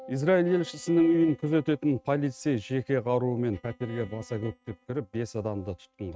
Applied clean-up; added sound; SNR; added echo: neural mask model RNNoise.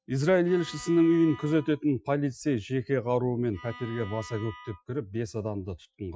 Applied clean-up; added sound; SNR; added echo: classical method Wiener filter.